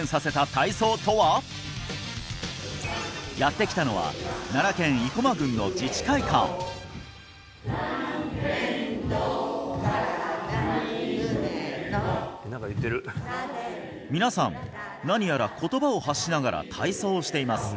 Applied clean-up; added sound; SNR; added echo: none; none; none; none.